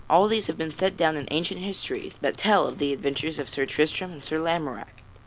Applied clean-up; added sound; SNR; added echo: none; Computer keyboard; 20 dB; none.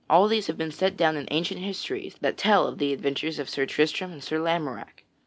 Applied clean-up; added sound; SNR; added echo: none; none; none; none.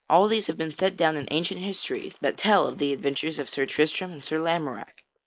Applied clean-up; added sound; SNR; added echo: neural mask model Resemble Enhance denoiser.